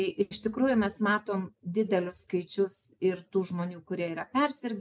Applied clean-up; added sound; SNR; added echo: none; none; none; none.